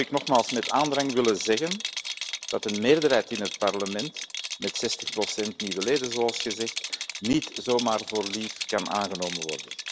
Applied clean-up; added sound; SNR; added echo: none; Rattle; 7 dB; none.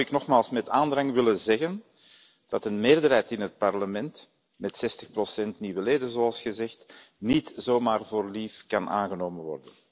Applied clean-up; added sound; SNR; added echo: none; none; none; none.